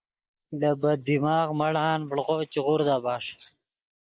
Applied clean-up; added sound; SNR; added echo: neural mask model Resemble Enhance denoiser.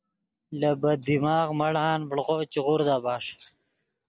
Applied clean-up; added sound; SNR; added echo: none; none; none; none.